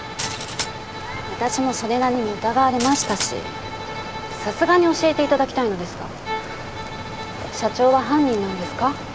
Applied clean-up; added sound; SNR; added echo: none; Bowed string instrument + Glass; 11 dB; none.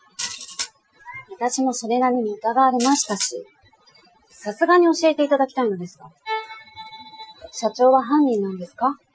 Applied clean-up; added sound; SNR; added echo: classical method Wiener filter.